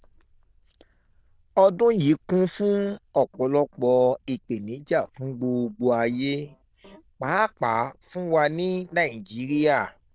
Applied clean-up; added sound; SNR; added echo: neural diffusion model UNIVERSE++.